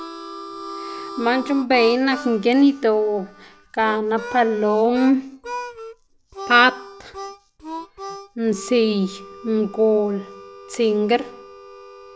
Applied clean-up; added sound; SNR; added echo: none; Harmonica; 14 dB; none.